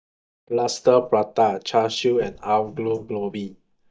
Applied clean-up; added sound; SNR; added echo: neural mask model DeepFilterNet 3.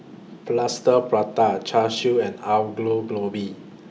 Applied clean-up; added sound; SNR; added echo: none; none; none; none.